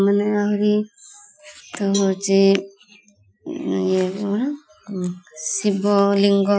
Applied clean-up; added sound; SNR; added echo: classical method Wiener filter.